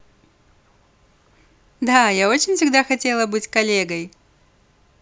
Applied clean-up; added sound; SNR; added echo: none; none; none; none.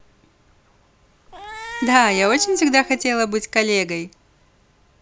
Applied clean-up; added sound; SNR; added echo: none; Cat; 13 dB; none.